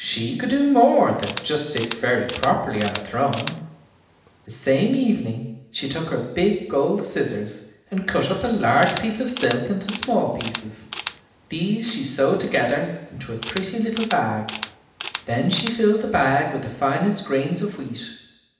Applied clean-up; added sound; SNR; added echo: none; Camera; 8 dB; reverberation time 0.8 s.